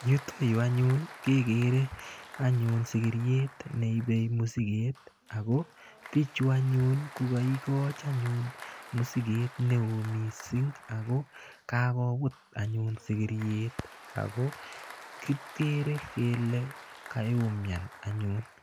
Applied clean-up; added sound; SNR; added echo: none; Applause; 18 dB; none.